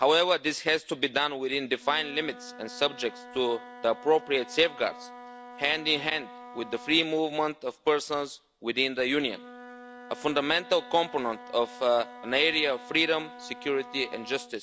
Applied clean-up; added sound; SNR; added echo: none; Wind instrument, woodwind instrument; 18 dB; none.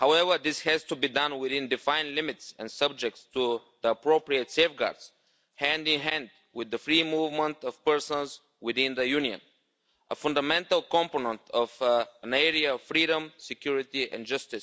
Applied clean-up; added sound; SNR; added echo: none; none; none; none.